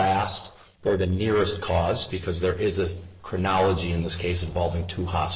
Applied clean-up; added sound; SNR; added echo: neural separator model SepFormer DNS4.